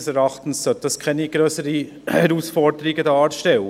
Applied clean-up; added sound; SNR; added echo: none; none; none; none.